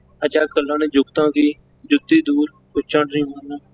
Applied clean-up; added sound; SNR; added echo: classical method spectral subtraction.